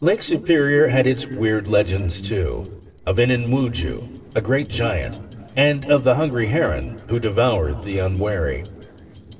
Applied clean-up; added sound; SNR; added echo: neural separator model SepFormer DNS4.